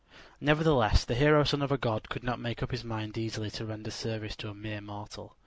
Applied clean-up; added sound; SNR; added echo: none; none; none; none.